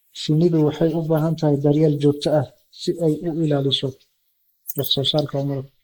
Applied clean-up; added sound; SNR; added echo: neural mask model Resemble Enhance denoiser.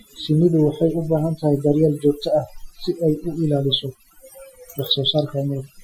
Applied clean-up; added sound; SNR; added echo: classical method Wiener filter.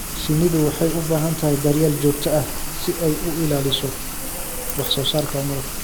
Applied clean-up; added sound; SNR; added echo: none; Rain; 6 dB; none.